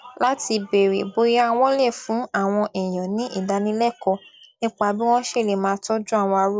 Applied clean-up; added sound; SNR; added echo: none; none; none; none.